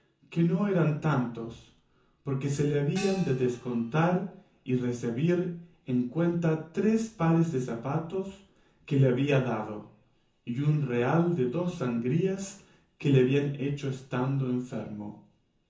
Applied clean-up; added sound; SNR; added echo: none; Gong; 16 dB; reverberation time 0.6 s.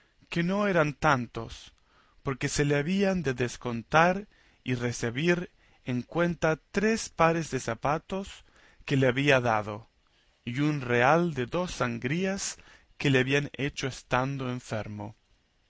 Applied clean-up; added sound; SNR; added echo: none; none; none; none.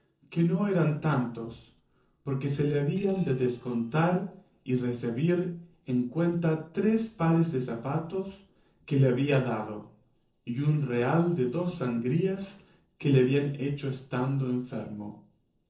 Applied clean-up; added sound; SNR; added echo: neural separator model SepFormer DNS4.